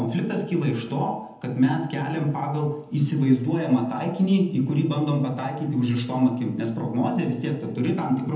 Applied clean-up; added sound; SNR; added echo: none; none; none; reverberation time 0.8 s.